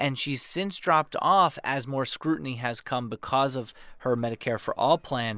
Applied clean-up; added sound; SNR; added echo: none; none; none; none.